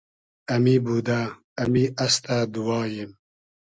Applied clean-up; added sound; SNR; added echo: none; none; none; none.